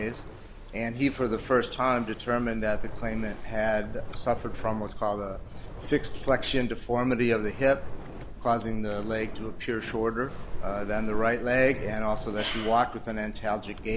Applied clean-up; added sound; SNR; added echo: none; Fire; 16 dB; none.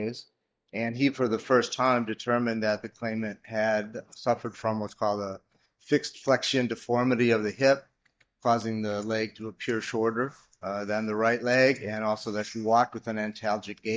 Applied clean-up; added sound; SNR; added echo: neural mask model DeepFilterNet 3.